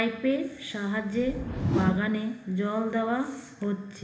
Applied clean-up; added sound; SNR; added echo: none; Whoosh, swoosh, swish; 5 dB; reverberation time 1.1 s.